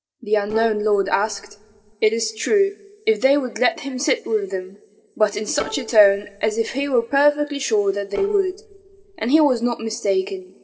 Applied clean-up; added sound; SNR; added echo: neural separator model SepFormer DNS4.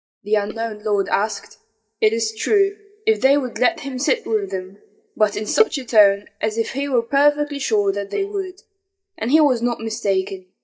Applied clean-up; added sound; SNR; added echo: neural mask model DeepFilterNet 3.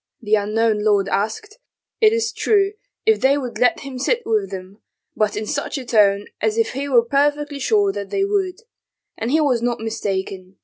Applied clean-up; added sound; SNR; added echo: none; none; none; none.